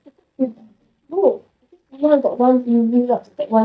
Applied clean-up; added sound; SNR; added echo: neural mask model DeepFilterNet 3.